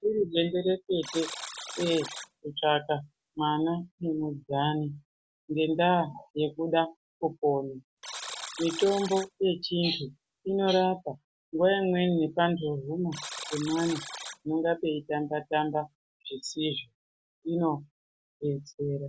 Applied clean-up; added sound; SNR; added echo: none; Alarm; 13 dB; none.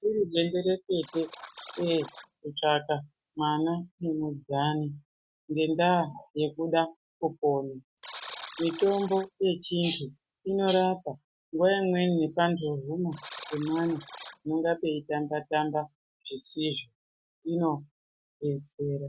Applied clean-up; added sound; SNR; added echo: neural mask model RNNoise.